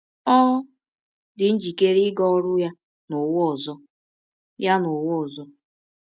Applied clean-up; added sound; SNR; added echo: none; none; none; none.